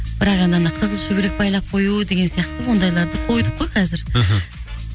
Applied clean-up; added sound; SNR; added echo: none; Bowed string instrument; 13 dB; none.